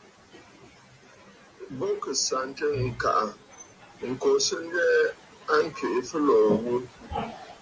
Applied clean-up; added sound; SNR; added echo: none; none; none; none.